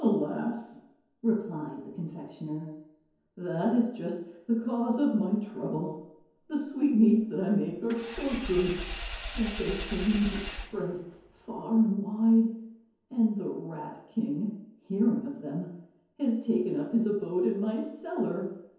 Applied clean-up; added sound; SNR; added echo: none; Engine / Vehicle; 9 dB; reverberation time 0.9 s.